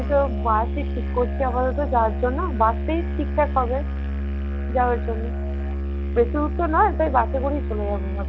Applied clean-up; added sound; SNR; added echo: none; Musical instrument; 1 dB; none.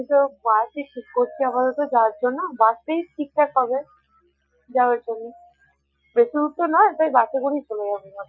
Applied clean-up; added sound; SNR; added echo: classical method Wiener filter.